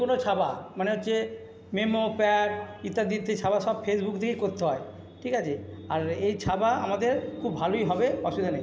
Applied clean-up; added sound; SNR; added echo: none; none; none; none.